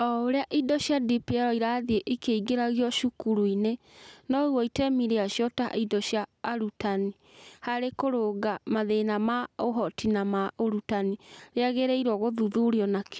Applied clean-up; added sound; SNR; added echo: none; none; none; none.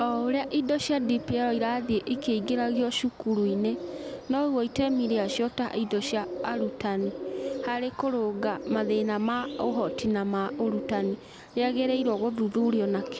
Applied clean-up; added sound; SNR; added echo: none; Bird; 9 dB; none.